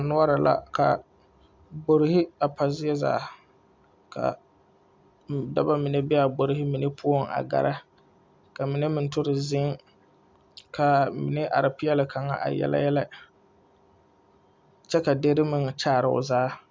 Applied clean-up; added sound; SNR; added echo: none; none; none; none.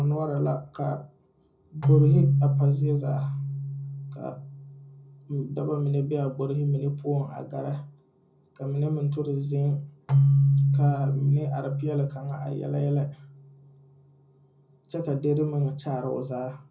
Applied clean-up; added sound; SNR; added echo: none; Keyboard (musical); -1 dB; reverberation time 0.4 s.